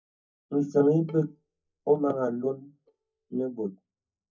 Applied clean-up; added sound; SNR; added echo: neural mask model DeepFilterNet 3.